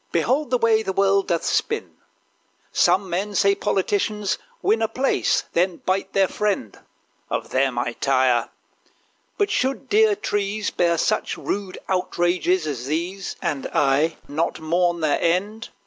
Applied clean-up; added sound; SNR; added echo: none; none; none; none.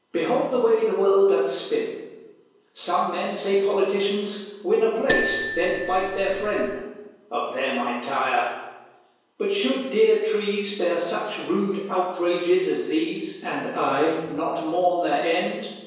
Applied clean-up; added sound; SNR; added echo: none; Marimba, xylophone; 4 dB; reverberation time 1.0 s.